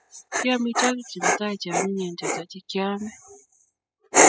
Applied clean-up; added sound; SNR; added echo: classical method spectral subtraction.